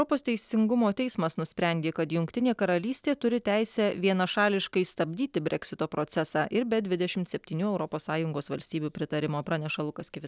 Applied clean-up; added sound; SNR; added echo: none; none; none; none.